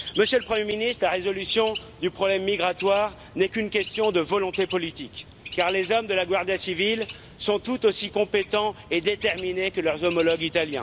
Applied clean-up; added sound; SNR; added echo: none; Bird; 16 dB; none.